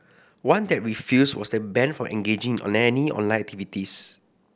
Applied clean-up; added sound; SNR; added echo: none; none; none; none.